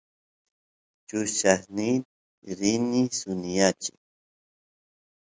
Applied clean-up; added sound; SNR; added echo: none; none; none; none.